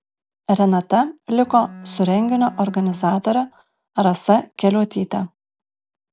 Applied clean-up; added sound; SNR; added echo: none; Bowed string instrument; 20 dB; none.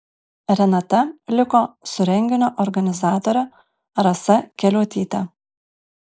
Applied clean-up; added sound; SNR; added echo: neural mask model Resemble Enhance denoiser.